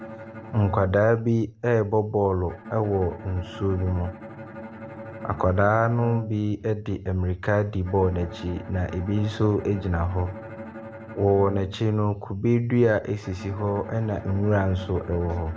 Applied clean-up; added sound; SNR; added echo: none; Bowed string instrument; 15 dB; none.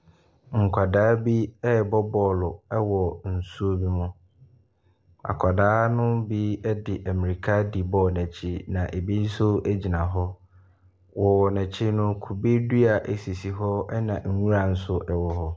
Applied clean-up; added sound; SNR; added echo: none; none; none; none.